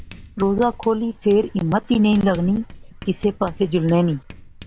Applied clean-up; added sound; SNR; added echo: none; Writing; 19 dB; none.